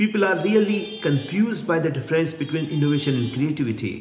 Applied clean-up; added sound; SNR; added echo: none; Traffic noise, roadway noise / Vehicle horn, car horn, honking; 20 dB; reverberation time 0.8 s.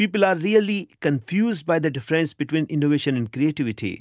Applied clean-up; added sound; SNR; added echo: none; none; none; none.